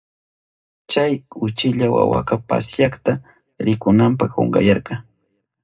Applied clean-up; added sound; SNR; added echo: none; none; none; reverberation time 0.2 s.